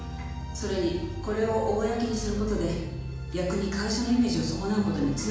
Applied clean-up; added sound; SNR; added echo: none; Bass guitar; 17 dB; reverberation time 1.0 s.